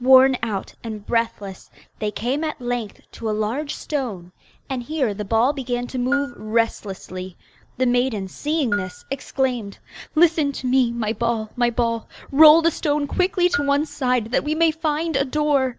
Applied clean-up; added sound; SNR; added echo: none; Bell; 14 dB; none.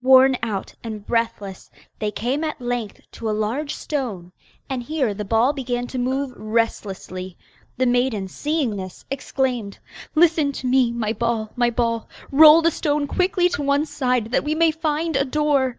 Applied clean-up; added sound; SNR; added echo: neural mask model DeepFilterNet 3.